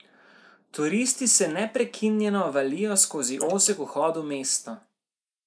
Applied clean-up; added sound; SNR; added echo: neural mask model Resemble Enhance denoiser.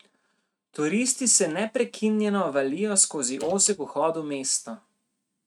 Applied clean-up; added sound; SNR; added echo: neural mask model RNNoise.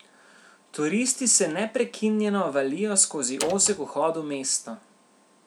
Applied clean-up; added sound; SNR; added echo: none; Door; 8 dB; none.